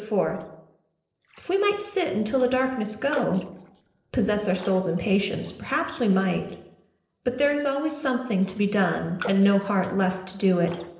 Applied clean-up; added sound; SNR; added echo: neural separator model SepFormer DNS4.